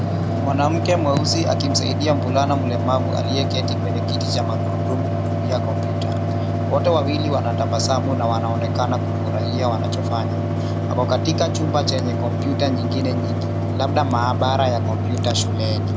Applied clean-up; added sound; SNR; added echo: none; Mechanical fan; -3 dB; none.